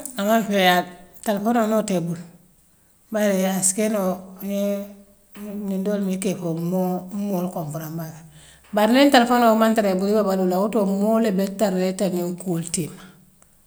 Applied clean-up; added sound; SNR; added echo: none; none; none; none.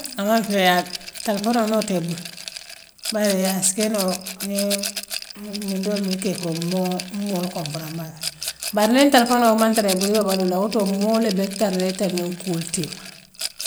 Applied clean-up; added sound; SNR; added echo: none; Rattle; 11 dB; none.